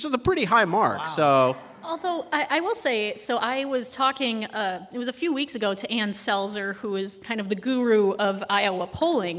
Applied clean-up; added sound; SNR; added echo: none; none; none; none.